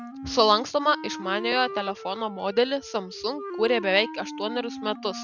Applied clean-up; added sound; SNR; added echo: none; Wind instrument, woodwind instrument; 11 dB; none.